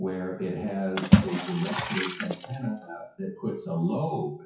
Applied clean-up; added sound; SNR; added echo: classical method WPE with log-MMSE.